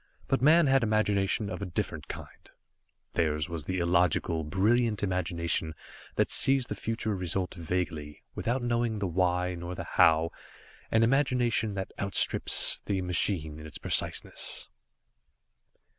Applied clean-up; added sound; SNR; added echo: none; none; none; none.